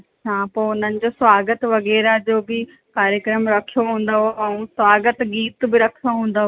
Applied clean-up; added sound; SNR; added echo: none; none; none; none.